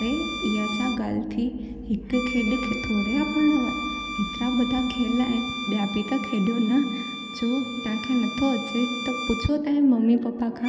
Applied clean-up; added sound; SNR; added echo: none; Bowed string instrument; 10 dB; none.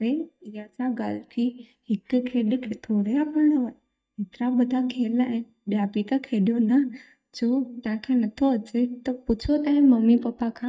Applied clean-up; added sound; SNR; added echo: neural mask model DeepFilterNet 3.